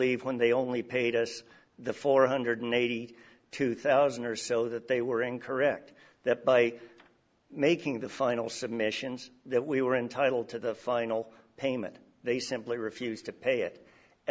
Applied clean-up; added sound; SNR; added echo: none; none; none; none.